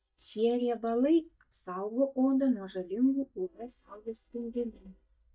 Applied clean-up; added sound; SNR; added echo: neural mask model DeepFilterNet 3.